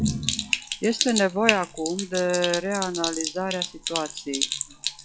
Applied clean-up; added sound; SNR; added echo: classical method log-MMSE.